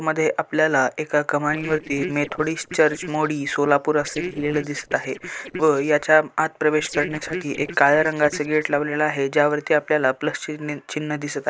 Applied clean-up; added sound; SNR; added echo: neural separator model SepFormer DNS4.